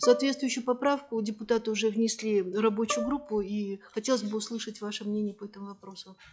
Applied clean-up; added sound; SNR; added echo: classical method log-MMSE.